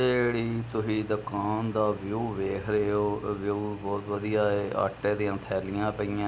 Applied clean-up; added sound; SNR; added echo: none; none; none; none.